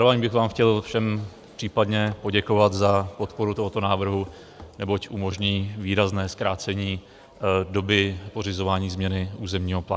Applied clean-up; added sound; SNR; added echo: none; none; none; none.